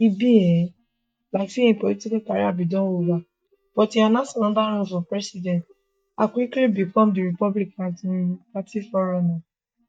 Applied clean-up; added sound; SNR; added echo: neural mask model DeepFilterNet 3.